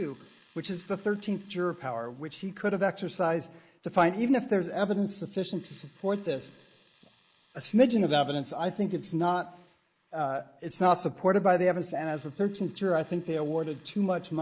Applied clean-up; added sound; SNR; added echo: neural mask model Resemble Enhance denoiser.